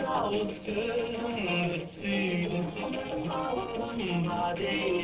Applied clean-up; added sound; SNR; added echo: neural separator model SepFormer DNS4.